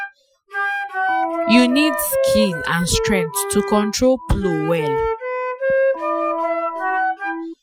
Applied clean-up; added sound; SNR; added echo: classical method Wiener filter.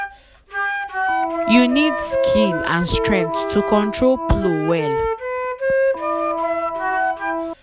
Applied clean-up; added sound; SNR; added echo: none; Wind instrument, woodwind instrument + Organ; 0 dB; none.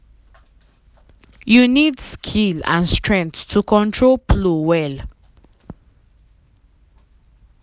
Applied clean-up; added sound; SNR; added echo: none; none; none; none.